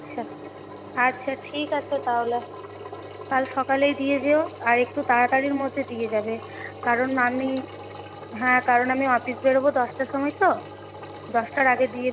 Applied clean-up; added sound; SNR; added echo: none; Engine; 14 dB; none.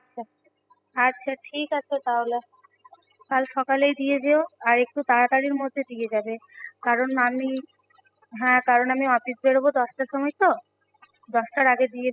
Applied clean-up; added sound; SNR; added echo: classical method spectral subtraction.